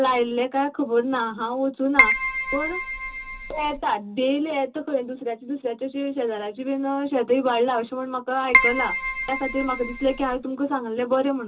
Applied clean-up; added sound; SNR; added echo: none; Keyboard (musical); -1 dB; reverberation time 0.2 s.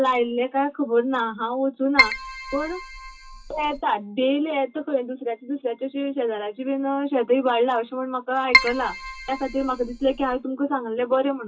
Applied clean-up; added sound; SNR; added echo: classical method WPE with log-MMSE.